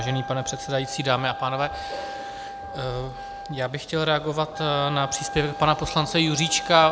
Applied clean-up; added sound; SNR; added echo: none; Wind instrument, woodwind instrument; 11 dB; none.